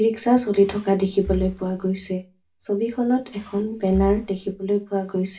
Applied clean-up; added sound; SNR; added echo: none; Breathing; 15 dB; reverberation time 0.2 s.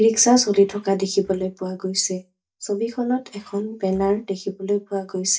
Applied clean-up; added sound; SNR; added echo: neural mask model DeepFilterNet 3.